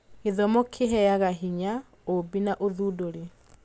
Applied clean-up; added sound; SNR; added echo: none; none; none; none.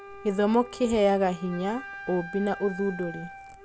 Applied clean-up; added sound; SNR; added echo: none; Wind instrument, woodwind instrument; 15 dB; none.